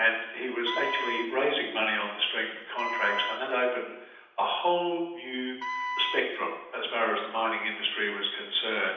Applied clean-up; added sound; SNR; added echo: none; Wind instrument, woodwind instrument; 6 dB; reverberation time 0.9 s.